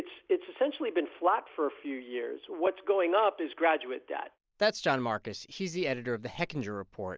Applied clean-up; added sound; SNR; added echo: none; none; none; none.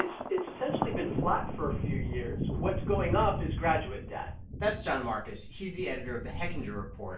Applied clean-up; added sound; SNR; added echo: none; Thunder; 1 dB; reverberation time 0.3 s.